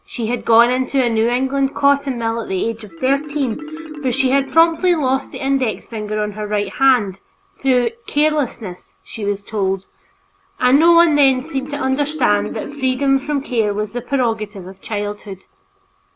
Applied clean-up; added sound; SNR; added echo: none; Marimba, xylophone; 17 dB; none.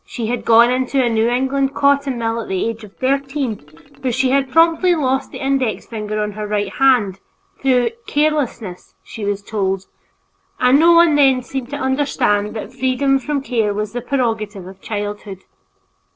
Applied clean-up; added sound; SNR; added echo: neural separator model SepFormer DNS4.